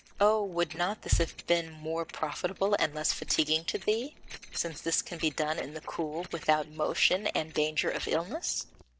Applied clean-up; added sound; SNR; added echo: neural separator model SepFormer DNS4.